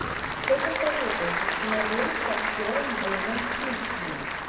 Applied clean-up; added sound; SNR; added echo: none; Applause / Crowd; -2 dB; reverberation time 2.3 s.